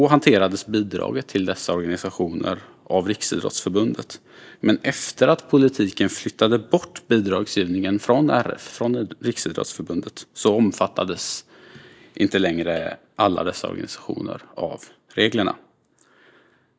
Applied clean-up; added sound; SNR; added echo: neural mask model DeepFilterNet 3.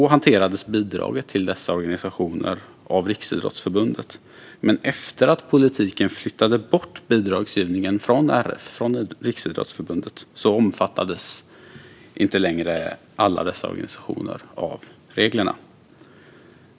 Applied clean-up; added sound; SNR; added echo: none; Cowbell; 19 dB; none.